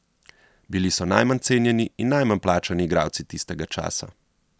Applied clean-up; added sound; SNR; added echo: none; none; none; none.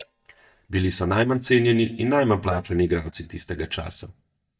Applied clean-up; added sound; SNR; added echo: neural mask model DeepFilterNet 3.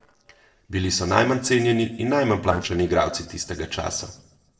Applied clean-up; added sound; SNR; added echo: neural separator model SepFormer DNS4.